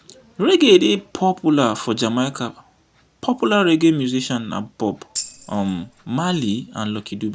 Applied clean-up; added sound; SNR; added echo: none; Tambourine; 14 dB; none.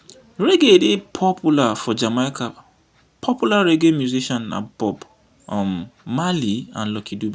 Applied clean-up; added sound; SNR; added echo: none; none; none; none.